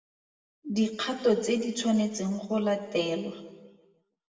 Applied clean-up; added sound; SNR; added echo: none; none; none; reverberation time 1.4 s.